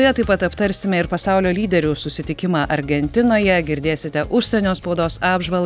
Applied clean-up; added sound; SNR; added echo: none; none; none; none.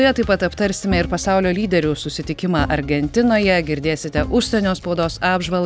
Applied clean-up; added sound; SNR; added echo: none; Bowed string instrument; 13 dB; none.